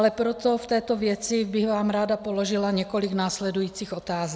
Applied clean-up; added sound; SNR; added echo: none; none; none; none.